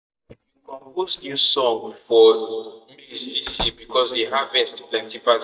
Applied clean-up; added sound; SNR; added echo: neural mask model DeepFilterNet 3.